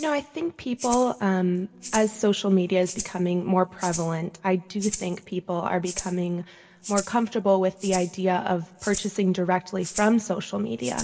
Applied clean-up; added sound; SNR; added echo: none; Rattle (instrument); 14 dB; reverberation time 1.9 s.